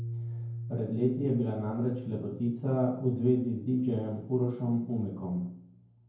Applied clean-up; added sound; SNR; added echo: none; Piano; 11 dB; reverberation time 0.9 s.